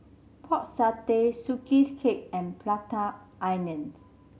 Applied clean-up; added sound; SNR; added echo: none; none; none; none.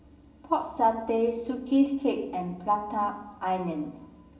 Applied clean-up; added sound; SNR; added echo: none; none; none; reverberation time 0.9 s.